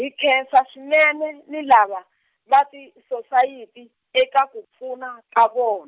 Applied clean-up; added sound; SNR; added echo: none; none; none; none.